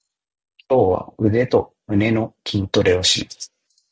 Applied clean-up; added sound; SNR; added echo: none; none; none; none.